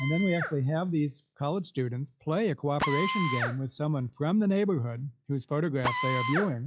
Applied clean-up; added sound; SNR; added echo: classical method log-MMSE.